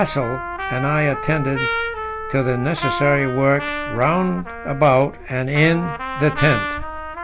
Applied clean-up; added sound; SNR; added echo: none; Trumpet; 7 dB; none.